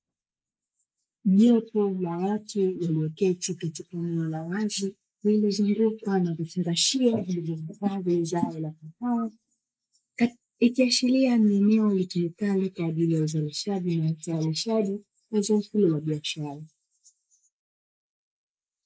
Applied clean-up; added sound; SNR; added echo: neural mask model Resemble Enhance denoiser.